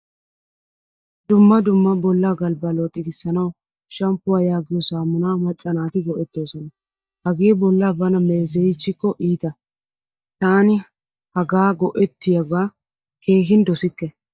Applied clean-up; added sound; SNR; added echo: neural mask model DeepFilterNet 3.